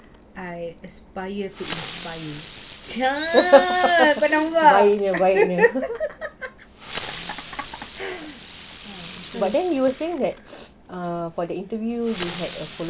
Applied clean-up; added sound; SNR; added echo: none; Fireworks; 18 dB; none.